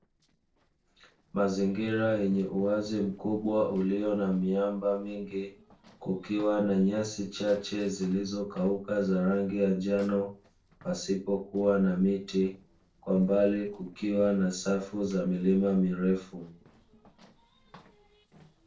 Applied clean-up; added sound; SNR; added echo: neural separator model SepFormer DNS4.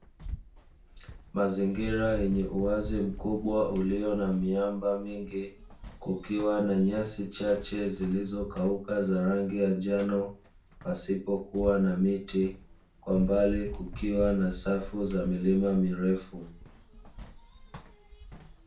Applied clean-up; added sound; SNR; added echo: none; Run; 13 dB; reverberation time 0.3 s.